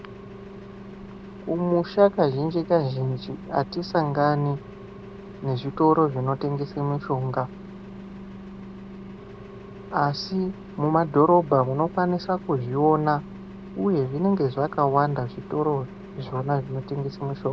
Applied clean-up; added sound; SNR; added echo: none; Engine; 15 dB; none.